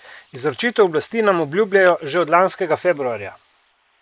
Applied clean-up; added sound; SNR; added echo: neural mask model Resemble Enhance denoiser.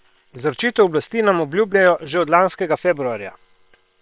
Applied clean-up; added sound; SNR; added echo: neural separator model SepFormer WHAM!.